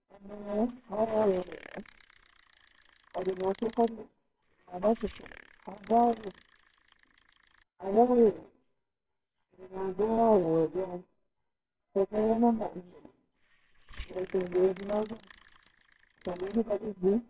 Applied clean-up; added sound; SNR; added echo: neural separator model SepFormer WHAMR!.